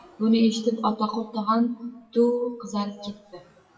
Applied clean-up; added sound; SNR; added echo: classical method WPE with log-MMSE.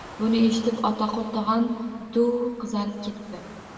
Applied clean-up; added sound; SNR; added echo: none; Waves, surf; 19 dB; reverberation time 1.9 s.